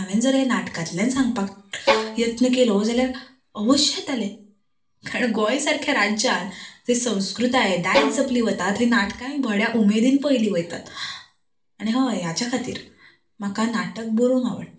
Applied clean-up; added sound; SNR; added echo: neural separator model SepFormer DNS4.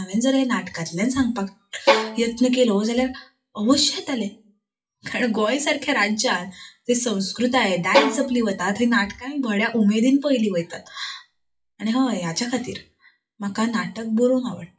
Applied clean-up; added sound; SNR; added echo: classical method WPE with log-MMSE.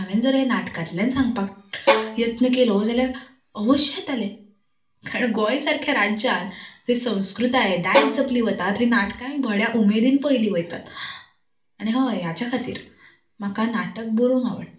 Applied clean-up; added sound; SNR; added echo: none; Bowed string instrument; 3 dB; reverberation time 0.4 s.